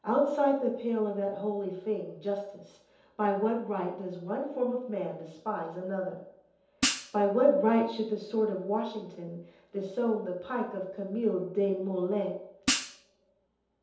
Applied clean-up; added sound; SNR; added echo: none; Hi-hat; 2 dB; reverberation time 2.2 s.